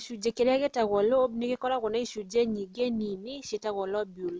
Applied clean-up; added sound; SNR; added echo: none; none; none; none.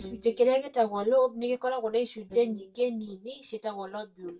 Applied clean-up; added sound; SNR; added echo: neural mask model DeepFilterNet 3.